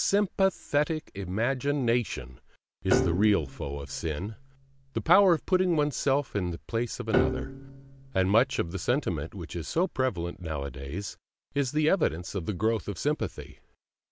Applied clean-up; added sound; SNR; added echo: none; Piano; 7 dB; none.